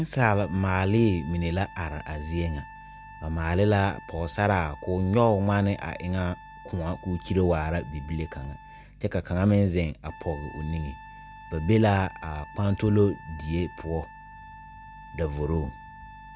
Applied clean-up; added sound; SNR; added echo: none; Trumpet; 19 dB; none.